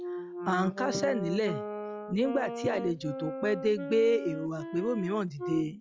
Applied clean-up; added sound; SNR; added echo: classical method log-MMSE.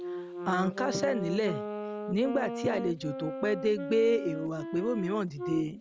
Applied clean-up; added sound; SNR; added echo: none; Wind instrument, woodwind instrument; 6 dB; none.